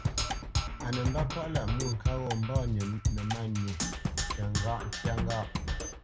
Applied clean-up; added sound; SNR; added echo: none; Percussion; -1 dB; none.